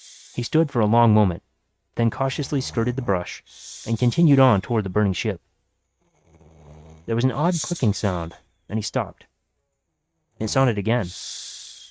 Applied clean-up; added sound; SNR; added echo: neural mask model RNNoise.